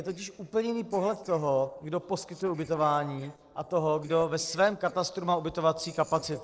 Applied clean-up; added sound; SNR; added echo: neural separator model SepFormer DNS4.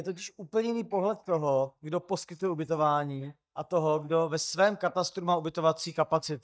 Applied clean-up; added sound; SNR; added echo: neural mask model DeepFilterNet 3.